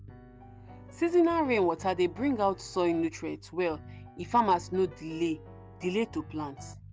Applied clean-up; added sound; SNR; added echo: none; Piano + Bass guitar; 17 dB; none.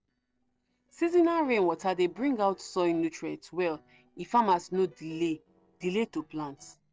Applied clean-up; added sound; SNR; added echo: neural separator model SepFormer DNS4.